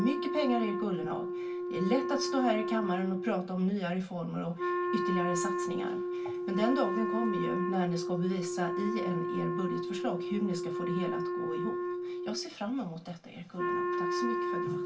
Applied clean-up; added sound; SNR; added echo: none; Wind instrument, woodwind instrument; 0 dB; reverberation time 0.2 s.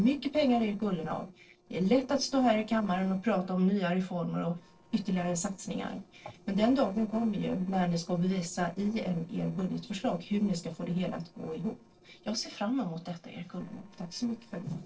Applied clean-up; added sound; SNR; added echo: neural separator model SepFormer DNS4.